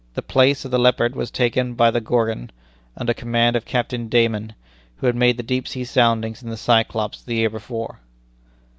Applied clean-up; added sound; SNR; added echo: none; none; none; none.